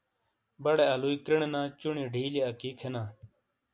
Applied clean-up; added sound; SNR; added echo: none; none; none; none.